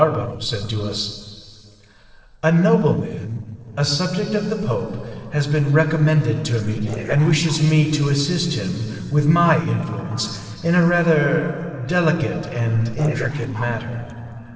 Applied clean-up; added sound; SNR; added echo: neural separator model SepFormer DNS4.